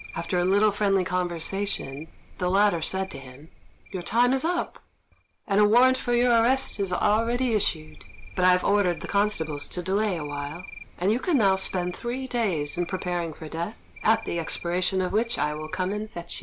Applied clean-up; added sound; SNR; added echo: none; Cricket; 15 dB; none.